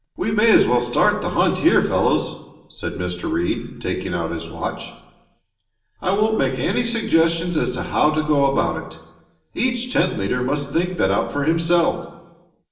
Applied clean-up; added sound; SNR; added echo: none; none; none; reverberation time 0.9 s.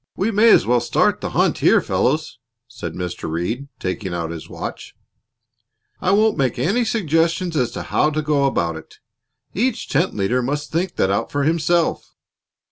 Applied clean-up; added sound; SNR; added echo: none; none; none; none.